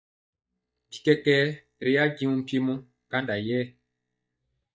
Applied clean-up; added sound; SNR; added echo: neural mask model DeepFilterNet 3.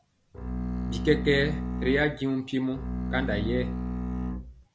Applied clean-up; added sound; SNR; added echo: none; Bowed string instrument; 2 dB; none.